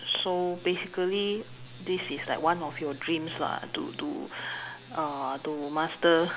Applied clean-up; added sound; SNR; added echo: none; none; none; none.